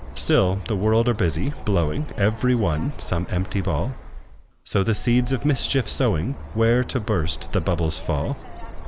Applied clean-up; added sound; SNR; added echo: none; Bird; 7 dB; none.